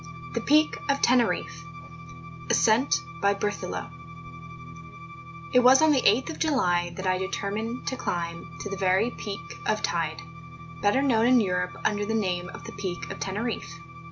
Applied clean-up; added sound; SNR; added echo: none; Bowed string instrument + Guitar; 12 dB; none.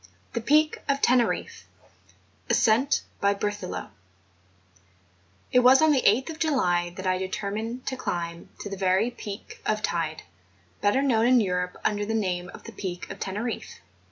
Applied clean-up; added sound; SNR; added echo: none; none; none; none.